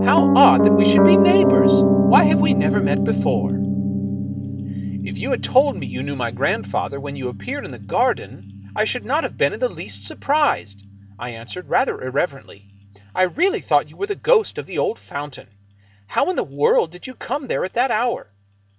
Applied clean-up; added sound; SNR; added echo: none; Piano; 0 dB; none.